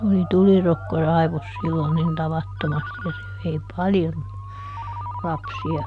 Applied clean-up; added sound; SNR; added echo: none; Ringtone; 14 dB; none.